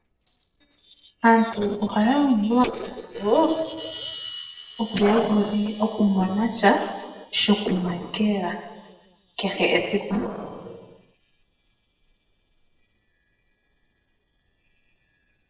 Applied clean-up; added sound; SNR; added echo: neural separator model SepFormer DNS4.